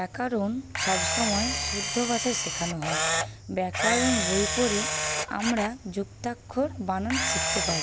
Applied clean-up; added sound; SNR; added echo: none; Camera; 0 dB; none.